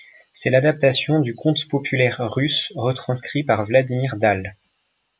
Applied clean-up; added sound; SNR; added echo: none; none; none; none.